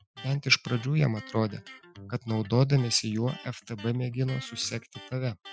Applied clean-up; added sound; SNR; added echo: classical method Wiener filter.